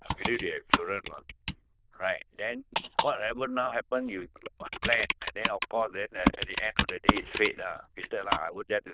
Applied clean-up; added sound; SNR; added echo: neural diffusion model UNIVERSE++.